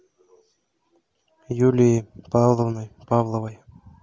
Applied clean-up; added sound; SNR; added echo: none; none; none; none.